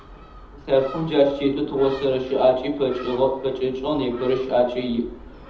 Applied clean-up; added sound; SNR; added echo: none; Gull, seagull; 19 dB; reverberation time 0.7 s.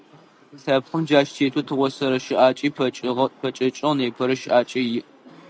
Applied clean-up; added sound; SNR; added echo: none; none; none; none.